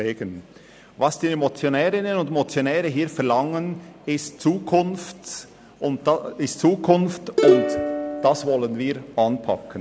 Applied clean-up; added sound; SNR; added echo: none; Plucked string instrument; -1 dB; none.